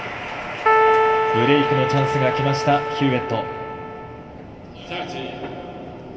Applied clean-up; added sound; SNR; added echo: none; Keyboard (musical); -3 dB; reverberation time 2.0 s.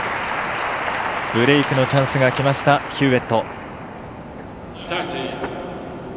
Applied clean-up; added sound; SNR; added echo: none; none; none; none.